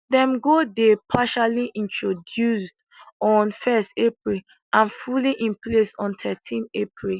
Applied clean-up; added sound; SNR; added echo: none; none; none; none.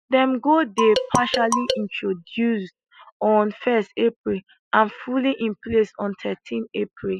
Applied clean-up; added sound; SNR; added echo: classical method spectral subtraction.